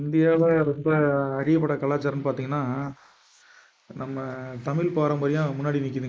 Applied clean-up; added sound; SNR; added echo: neural mask model Resemble Enhance denoiser.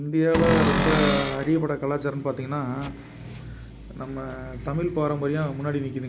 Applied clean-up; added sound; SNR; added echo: none; Cupboard open or close; -2 dB; none.